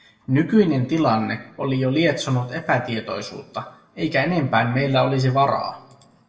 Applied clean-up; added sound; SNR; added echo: none; none; none; reverberation time 0.6 s.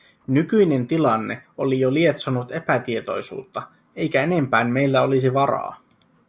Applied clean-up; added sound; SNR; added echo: none; none; none; none.